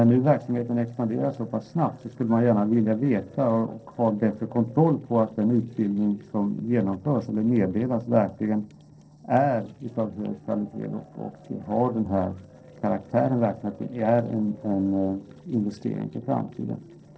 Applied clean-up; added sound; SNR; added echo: neural separator model SepFormer DNS4.